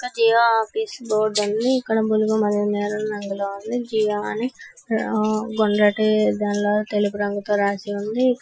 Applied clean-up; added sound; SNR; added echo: classical method Wiener filter.